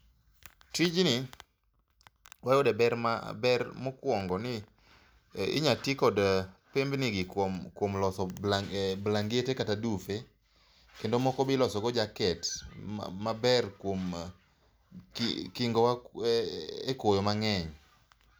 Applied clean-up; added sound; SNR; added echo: none; none; none; none.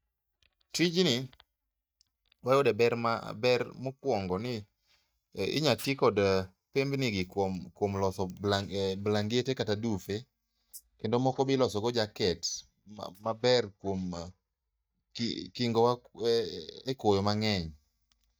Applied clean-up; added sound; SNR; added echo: neural mask model DeepFilterNet 3.